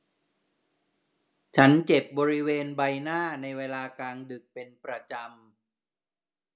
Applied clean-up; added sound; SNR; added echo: none; none; none; none.